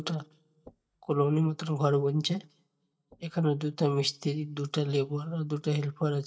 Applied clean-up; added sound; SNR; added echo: neural mask model DeepFilterNet 3.